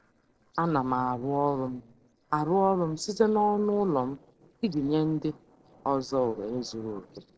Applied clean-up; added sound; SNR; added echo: neural separator model SepFormer DNS4.